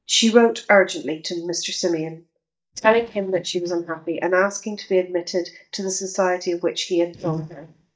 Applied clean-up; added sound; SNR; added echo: neural mask model DeepFilterNet 3.